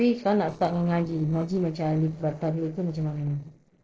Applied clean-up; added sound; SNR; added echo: neural separator model SepFormer DNS4.